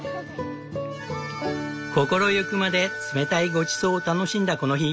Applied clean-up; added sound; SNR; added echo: none; none; none; none.